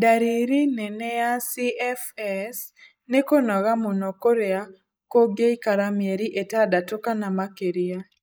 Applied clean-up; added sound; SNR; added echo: neural mask model Resemble Enhance denoiser.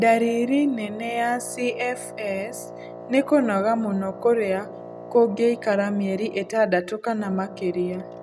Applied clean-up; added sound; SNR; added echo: none; Wind instrument, woodwind instrument; 15 dB; none.